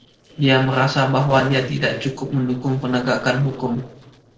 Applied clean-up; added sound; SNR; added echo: neural separator model SepFormer DNS4.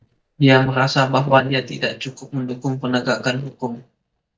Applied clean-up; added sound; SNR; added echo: neural mask model DeepFilterNet 3.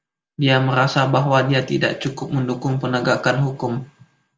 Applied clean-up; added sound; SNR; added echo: none; none; none; none.